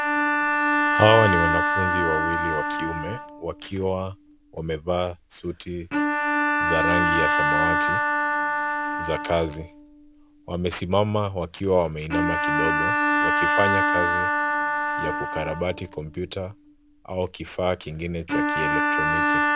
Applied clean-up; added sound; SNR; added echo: none; Bowed string instrument; -3 dB; none.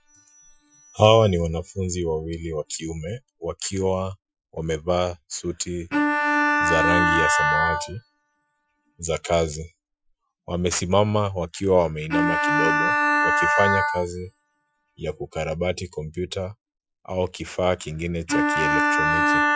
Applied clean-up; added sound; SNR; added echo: classical method Wiener filter.